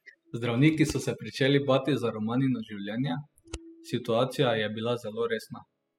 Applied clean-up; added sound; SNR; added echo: classical method spectral subtraction.